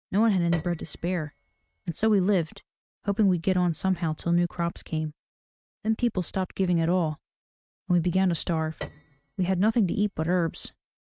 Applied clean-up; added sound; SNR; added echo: neural mask model RNNoise.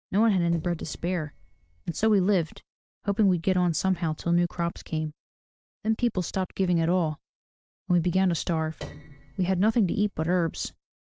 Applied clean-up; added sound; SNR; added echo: neural separator model SepFormer DNS4.